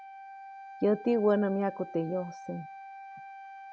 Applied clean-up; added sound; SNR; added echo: none; Wind instrument, woodwind instrument; 14 dB; none.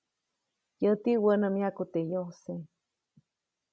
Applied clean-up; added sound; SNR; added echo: none; none; none; none.